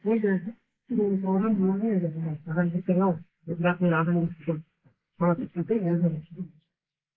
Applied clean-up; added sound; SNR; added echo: neural mask model Resemble Enhance denoiser.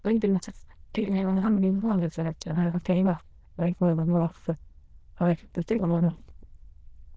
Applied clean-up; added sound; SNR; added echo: neural diffusion model UNIVERSE++.